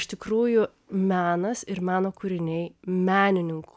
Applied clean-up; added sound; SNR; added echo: none; none; none; none.